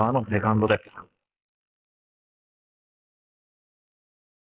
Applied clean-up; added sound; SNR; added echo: neural mask model Resemble Enhance denoiser.